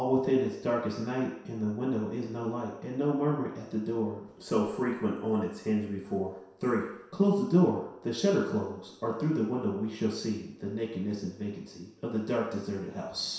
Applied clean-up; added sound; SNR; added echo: none; none; none; reverberation time 0.7 s.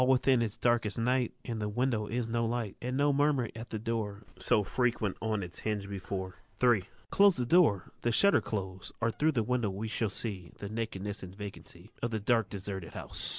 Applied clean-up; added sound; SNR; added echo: none; none; none; none.